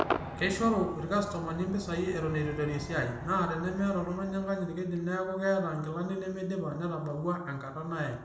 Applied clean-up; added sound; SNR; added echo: none; Crowd / Cheering / Fireworks; 10 dB; reverberation time 0.7 s.